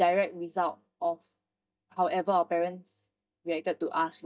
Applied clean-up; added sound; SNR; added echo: neural mask model DeepFilterNet 3.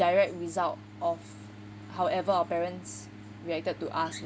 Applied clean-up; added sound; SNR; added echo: none; none; none; none.